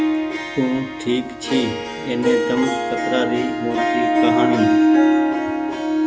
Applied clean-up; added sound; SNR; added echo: none; Harp; -5 dB; none.